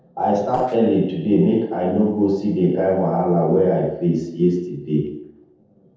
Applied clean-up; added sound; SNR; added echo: neural separator model SepFormer DNS4.